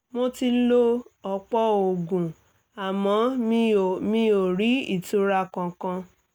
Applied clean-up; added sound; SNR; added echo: none; none; none; none.